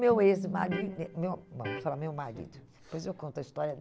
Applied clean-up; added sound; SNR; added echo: none; Electric guitar; 7 dB; none.